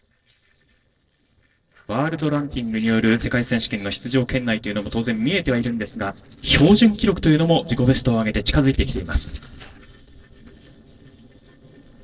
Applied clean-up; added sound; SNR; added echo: neural separator model SepFormer DNS4.